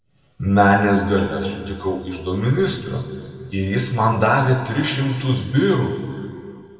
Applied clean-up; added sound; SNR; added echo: none; none; none; reverberation time 2.2 s.